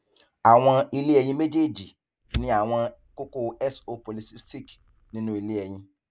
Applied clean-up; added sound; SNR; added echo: none; Fire; 14 dB; none.